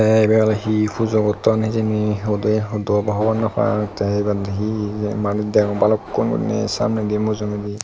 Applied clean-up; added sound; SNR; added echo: none; Subway, metro, underground; 18 dB; none.